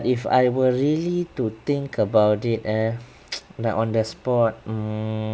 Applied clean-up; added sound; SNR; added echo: none; none; none; none.